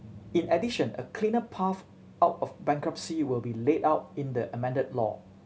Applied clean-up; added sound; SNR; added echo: none; none; none; none.